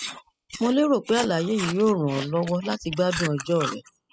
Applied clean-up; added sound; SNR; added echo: classical method spectral subtraction.